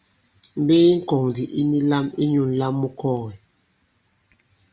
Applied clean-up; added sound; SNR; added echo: none; none; none; none.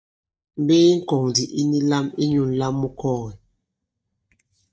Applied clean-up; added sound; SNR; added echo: neural mask model DeepFilterNet 3.